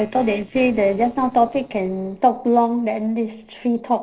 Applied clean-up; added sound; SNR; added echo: neural separator model SepFormer DNS4.